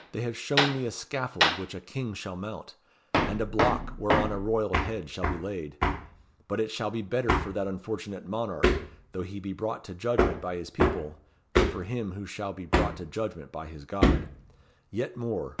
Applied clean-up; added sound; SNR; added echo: none; Hammer; -2 dB; none.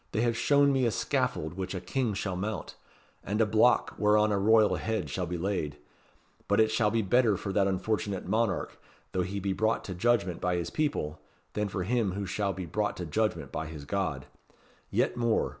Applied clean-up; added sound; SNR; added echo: none; none; none; none.